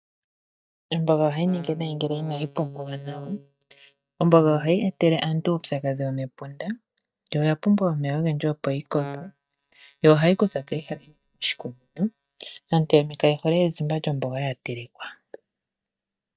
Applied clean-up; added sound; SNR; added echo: neural mask model DeepFilterNet 3.